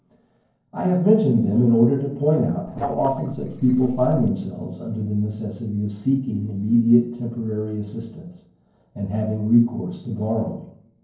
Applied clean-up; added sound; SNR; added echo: neural separator model SepFormer DNS4.